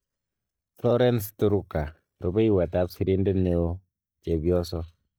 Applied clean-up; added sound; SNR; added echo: neural mask model DeepFilterNet 3.